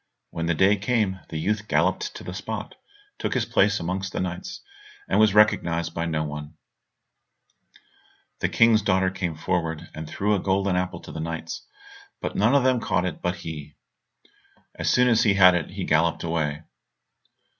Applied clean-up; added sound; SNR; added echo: none; none; none; none.